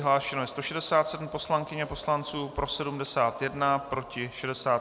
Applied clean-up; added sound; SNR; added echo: none; none; none; none.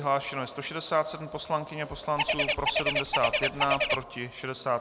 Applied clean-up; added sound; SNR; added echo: none; Bird; -3 dB; none.